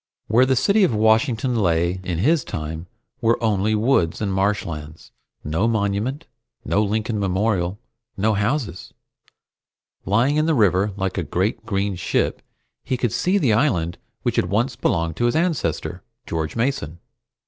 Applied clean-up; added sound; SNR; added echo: none; none; none; none.